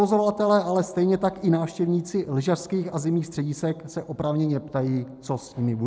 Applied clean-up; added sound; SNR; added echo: none; none; none; none.